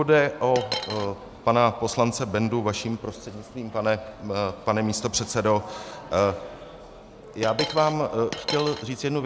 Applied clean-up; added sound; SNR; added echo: none; Coin (dropping); 7 dB; none.